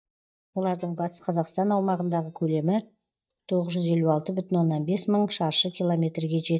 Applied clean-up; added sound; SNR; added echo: neural mask model DeepFilterNet 3.